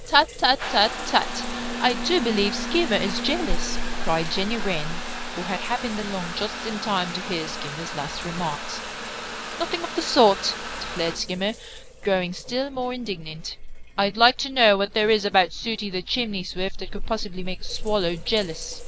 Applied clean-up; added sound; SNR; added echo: none; Trickle, dribble / Bathtub (filling or washing) / Water tap, faucet; 5 dB; none.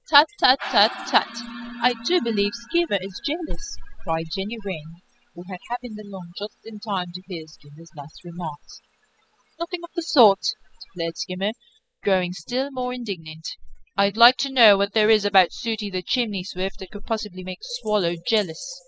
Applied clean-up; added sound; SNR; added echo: classical method spectral subtraction.